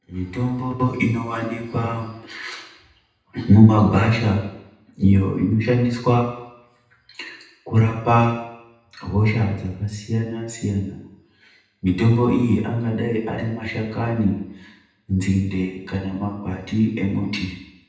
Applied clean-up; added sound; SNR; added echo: none; none; none; reverberation time 0.9 s.